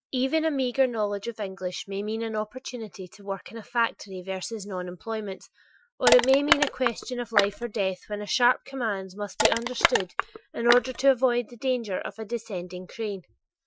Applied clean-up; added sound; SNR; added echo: classical method Wiener filter.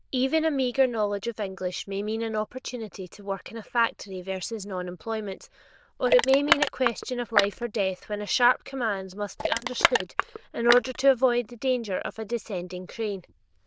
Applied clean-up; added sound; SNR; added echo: neural diffusion model UNIVERSE++.